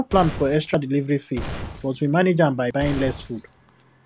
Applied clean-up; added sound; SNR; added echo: none; Glass; 12 dB; none.